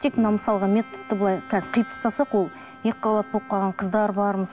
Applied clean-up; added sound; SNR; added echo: none; Bowed string instrument; 19 dB; none.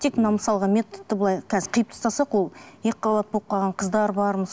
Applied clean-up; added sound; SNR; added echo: none; none; none; none.